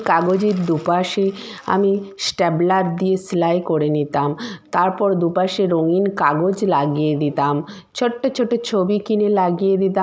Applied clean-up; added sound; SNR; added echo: none; none; none; none.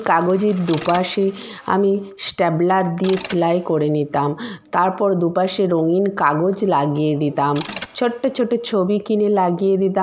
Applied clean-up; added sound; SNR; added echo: none; Mechanisms; 18 dB; none.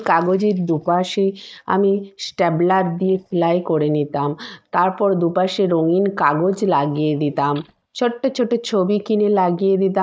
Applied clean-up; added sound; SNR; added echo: neural mask model DeepFilterNet 3.